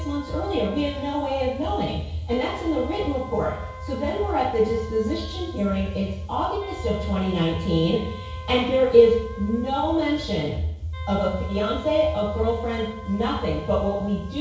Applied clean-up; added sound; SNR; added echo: none; Wind instrument, woodwind instrument; 18 dB; reverberation time 0.6 s.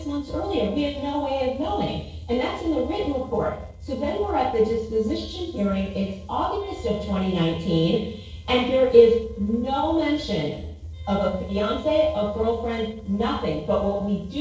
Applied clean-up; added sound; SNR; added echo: neural separator model SepFormer DNS4.